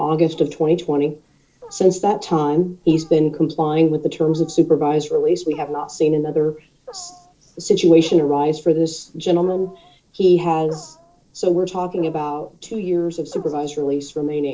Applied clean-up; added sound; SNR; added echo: neural separator model SepFormer DNS4.